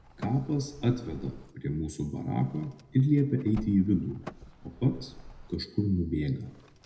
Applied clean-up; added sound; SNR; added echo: none; Car; 18 dB; reverberation time 0.8 s.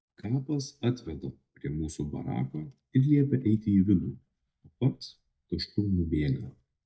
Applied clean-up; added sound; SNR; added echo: neural mask model DeepFilterNet 3.